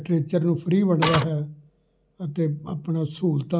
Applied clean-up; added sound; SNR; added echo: none; Printer; -1 dB; none.